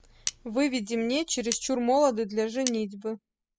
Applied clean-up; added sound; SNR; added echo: classical method spectral subtraction.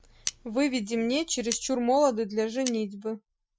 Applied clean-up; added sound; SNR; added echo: classical method Wiener filter.